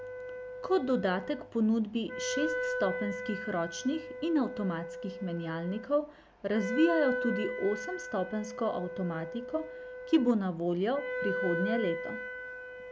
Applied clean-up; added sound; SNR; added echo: none; Wind instrument, woodwind instrument; 6 dB; none.